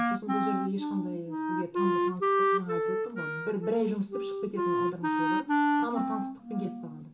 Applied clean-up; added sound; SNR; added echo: none; Wind instrument, woodwind instrument; -5 dB; reverberation time 0.2 s.